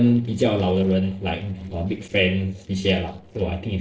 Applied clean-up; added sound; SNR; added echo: neural separator model SepFormer DNS4.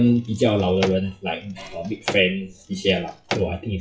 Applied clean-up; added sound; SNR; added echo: classical method WPE with log-MMSE.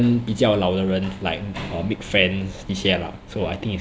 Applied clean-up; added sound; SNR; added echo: none; none; none; none.